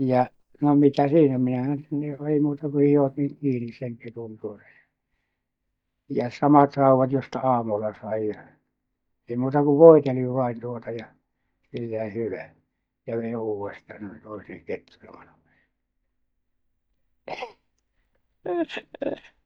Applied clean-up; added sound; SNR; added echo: neural mask model DeepFilterNet 3.